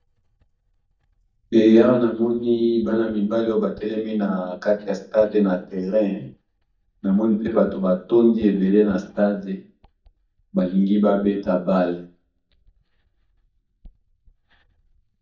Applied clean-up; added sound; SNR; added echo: neural mask model DeepFilterNet 3.